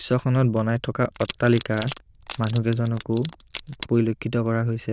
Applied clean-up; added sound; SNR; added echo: neural diffusion model UNIVERSE++.